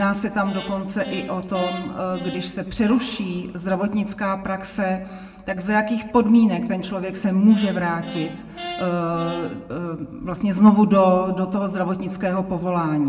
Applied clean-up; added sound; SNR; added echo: none; Brass instrument; 15 dB; reverberation time 1.1 s.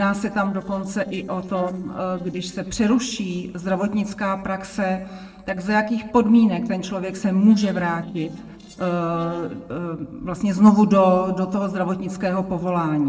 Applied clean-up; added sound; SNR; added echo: neural separator model SepFormer DNS4.